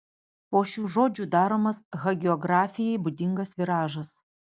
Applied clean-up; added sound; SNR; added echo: none; none; none; none.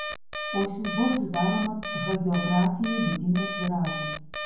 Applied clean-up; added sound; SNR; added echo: none; Alarm; 7 dB; reverberation time 0.9 s.